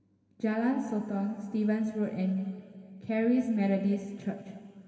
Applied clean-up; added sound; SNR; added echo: none; none; none; reverberation time 2.4 s.